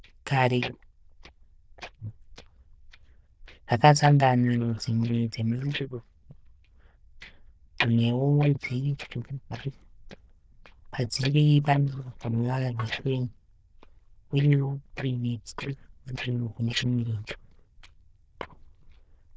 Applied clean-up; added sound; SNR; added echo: neural diffusion model UNIVERSE++.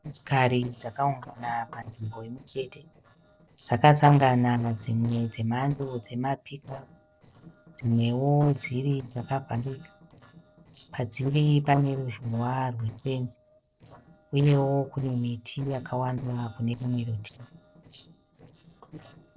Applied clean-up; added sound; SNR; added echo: neural separator model SepFormer DNS4.